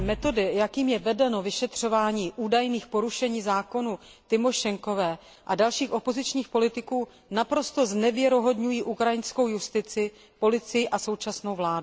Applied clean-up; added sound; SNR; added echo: none; none; none; none.